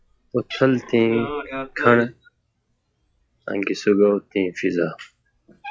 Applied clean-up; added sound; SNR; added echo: classical method log-MMSE.